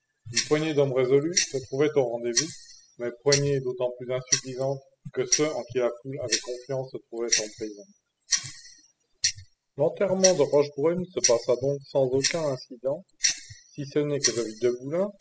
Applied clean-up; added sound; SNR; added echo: classical method spectral subtraction.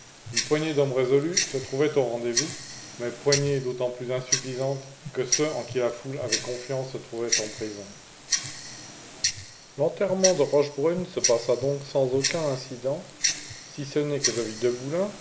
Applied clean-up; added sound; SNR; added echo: none; Tick-tock; 5 dB; none.